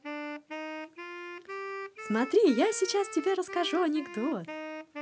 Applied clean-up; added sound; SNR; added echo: none; Wind instrument, woodwind instrument; 10 dB; none.